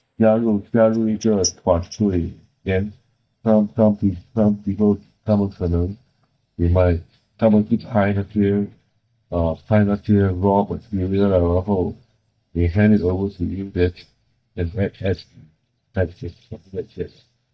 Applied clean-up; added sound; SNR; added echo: neural mask model DeepFilterNet 3.